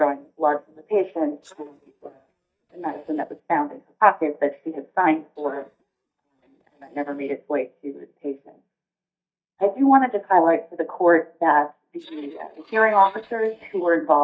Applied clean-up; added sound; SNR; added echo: neural mask model DeepFilterNet 3.